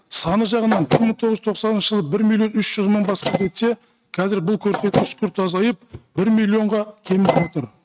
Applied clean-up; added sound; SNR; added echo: neural mask model RNNoise.